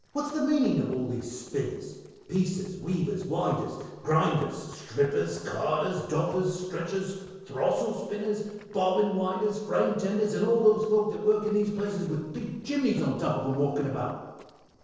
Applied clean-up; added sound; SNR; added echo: neural separator model SepFormer DNS4.